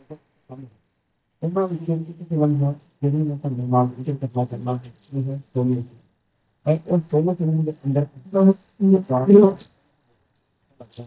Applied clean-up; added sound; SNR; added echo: neural mask model DeepFilterNet 3.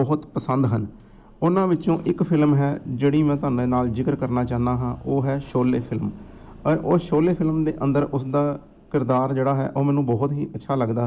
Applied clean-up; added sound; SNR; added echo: none; none; none; none.